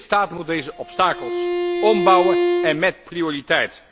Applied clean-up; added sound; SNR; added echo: none; Bowed string instrument; 2 dB; none.